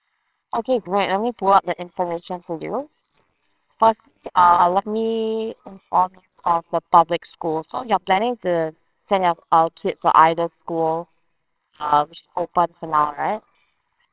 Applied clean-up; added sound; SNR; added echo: neural separator model SepFormer WHAMR!.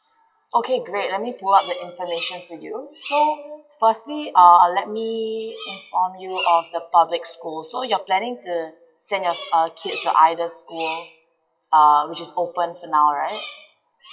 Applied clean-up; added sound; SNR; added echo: classical method WPE with log-MMSE.